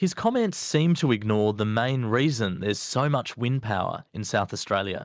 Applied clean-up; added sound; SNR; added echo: neural mask model Resemble Enhance denoiser.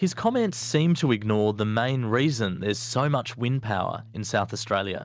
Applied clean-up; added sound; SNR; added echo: none; Bass guitar; 20 dB; none.